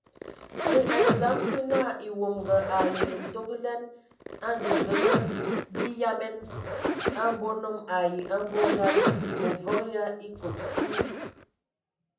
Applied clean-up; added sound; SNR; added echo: none; Zipper (clothing); -1 dB; reverberation time 0.6 s.